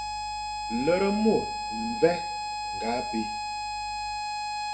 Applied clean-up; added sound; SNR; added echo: none; Harmonica; 3 dB; reverberation time 0.7 s.